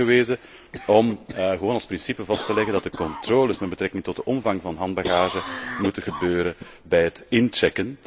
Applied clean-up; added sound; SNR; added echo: none; Cough; 13 dB; none.